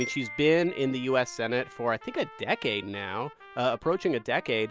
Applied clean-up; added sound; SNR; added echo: none; Trumpet + Glockenspiel; 16 dB; none.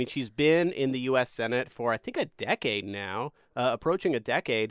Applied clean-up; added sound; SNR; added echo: none; none; none; none.